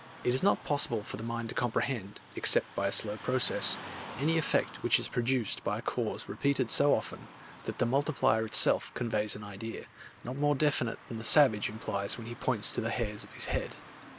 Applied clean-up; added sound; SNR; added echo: none; Car passing by / Traffic noise, roadway noise; 18 dB; none.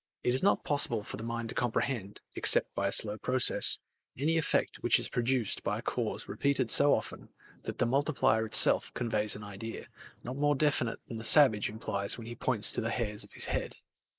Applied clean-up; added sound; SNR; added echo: neural mask model Resemble Enhance denoiser.